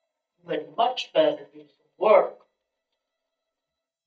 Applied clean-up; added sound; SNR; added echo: neural mask model DeepFilterNet 3.